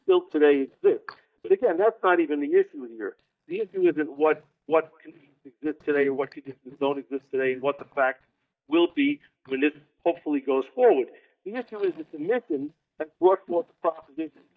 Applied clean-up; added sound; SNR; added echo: neural mask model DeepFilterNet 3.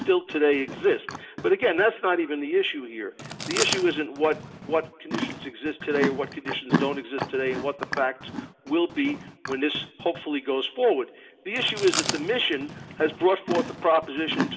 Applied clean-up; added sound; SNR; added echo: none; Chewing, mastication; 8 dB; reverberation time 2.8 s.